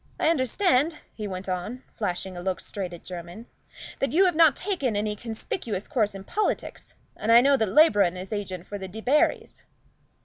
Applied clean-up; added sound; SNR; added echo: none; none; none; none.